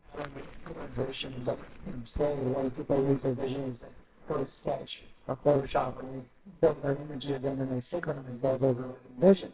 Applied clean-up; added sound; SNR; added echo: neural separator model SepFormer WHAMR!.